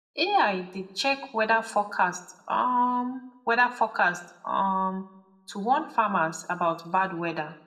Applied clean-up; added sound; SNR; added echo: none; none; none; reverberation time 0.7 s.